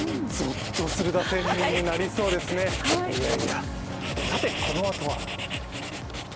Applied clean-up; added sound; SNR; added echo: none; Writing; 4 dB; none.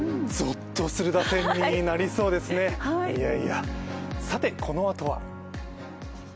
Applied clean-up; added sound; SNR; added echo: none; none; none; none.